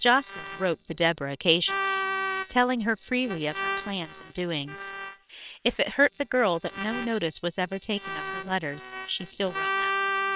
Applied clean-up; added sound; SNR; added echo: neural separator model SepFormer WHAM!.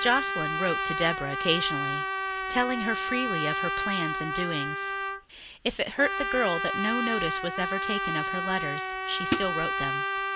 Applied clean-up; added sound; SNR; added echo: none; Hi-hat + Trumpet; 0 dB; none.